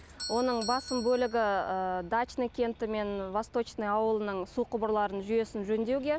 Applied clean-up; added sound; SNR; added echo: none; Doorbell; 18 dB; none.